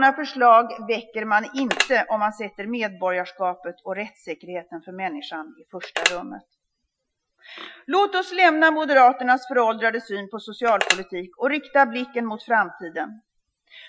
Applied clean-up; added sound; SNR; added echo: classical method Wiener filter.